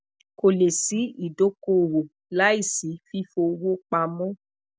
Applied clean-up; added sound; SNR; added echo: none; none; none; none.